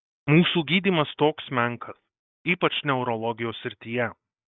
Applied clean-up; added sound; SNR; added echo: none; none; none; none.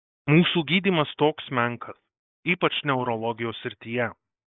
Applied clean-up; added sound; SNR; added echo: neural mask model Resemble Enhance denoiser.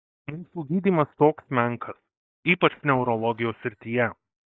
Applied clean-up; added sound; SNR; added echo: neural mask model DeepFilterNet 3.